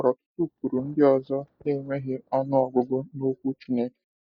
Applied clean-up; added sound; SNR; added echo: neural mask model DeepFilterNet 3.